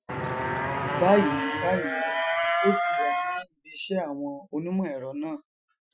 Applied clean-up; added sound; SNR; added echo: classical method Wiener filter.